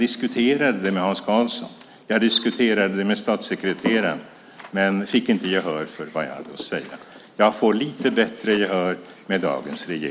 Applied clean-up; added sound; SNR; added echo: none; none; none; none.